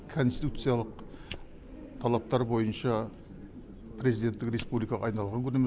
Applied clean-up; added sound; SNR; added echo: none; Fire; 19 dB; none.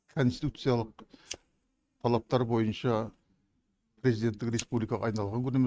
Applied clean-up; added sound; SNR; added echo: neural mask model RNNoise.